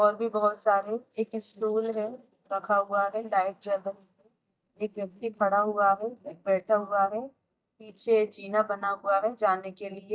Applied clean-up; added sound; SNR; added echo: neural mask model DeepFilterNet 3.